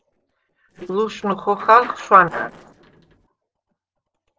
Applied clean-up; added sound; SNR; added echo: neural separator model SepFormer DNS4.